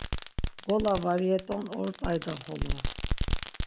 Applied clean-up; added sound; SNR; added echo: none; Fireworks; 1 dB; none.